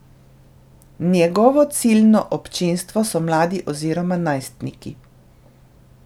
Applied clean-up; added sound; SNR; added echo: none; none; none; none.